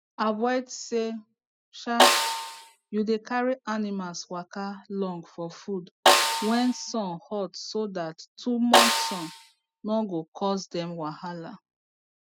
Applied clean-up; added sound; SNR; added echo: classical method spectral subtraction.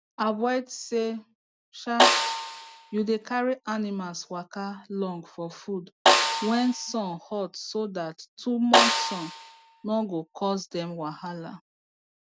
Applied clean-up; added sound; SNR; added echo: none; Snare drum; -3 dB; none.